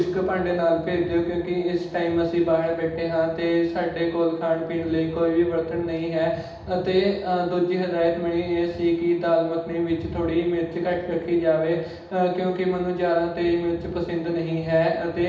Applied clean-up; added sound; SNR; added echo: none; none; none; reverberation time 0.8 s.